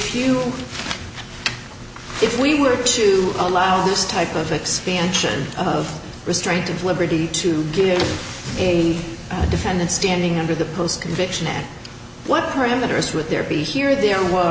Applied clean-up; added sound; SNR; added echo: none; none; none; none.